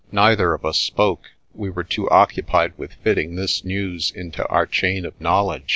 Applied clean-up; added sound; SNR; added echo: none; none; none; none.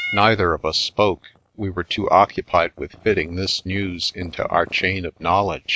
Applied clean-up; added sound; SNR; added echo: neural mask model RNNoise.